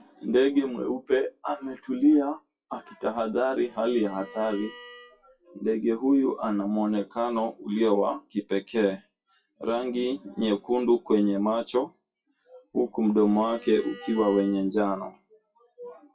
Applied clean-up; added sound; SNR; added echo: classical method WPE with log-MMSE.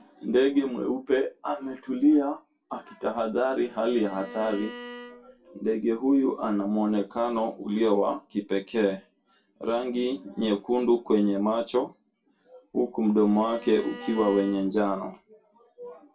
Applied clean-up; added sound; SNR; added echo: none; Bowed string instrument; 17 dB; reverberation time 0.2 s.